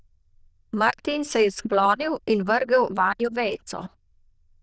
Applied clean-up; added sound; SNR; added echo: neural diffusion model UNIVERSE++.